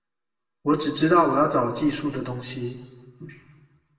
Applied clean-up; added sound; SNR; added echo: none; none; none; reverberation time 1.2 s.